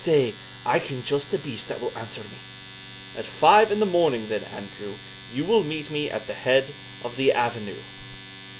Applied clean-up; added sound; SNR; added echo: none; Domestic sounds, home sounds; 16 dB; none.